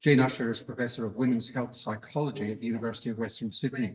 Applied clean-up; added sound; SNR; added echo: neural mask model DeepFilterNet 3.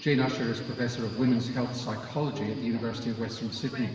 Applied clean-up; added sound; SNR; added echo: none; Subway, metro, underground; 13 dB; reverberation time 2.1 s.